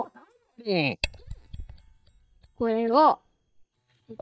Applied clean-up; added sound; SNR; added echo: neural mask model DeepFilterNet 3.